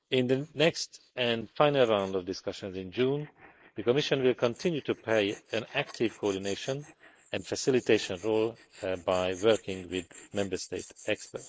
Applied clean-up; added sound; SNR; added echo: neural mask model Resemble Enhance denoiser.